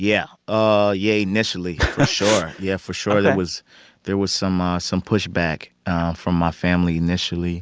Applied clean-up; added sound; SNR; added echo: none; none; none; none.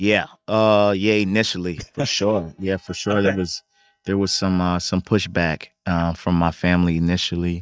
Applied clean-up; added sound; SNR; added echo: neural mask model DeepFilterNet 3.